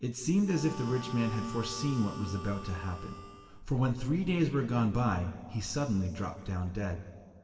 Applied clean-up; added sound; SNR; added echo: none; Harmonica; 14 dB; reverberation time 1.9 s.